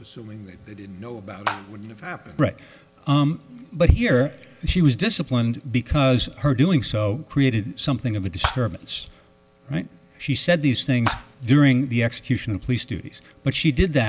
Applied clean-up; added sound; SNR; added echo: none; Water / Splash, splatter; 13 dB; none.